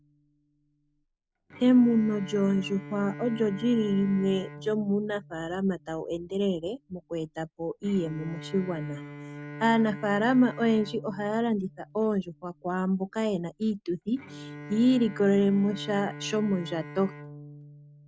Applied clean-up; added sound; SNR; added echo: none; Bowed string instrument; 16 dB; none.